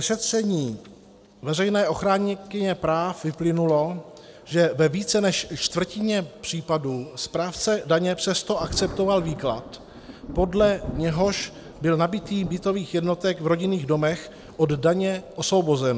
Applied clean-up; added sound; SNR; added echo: none; Thunder; 18 dB; none.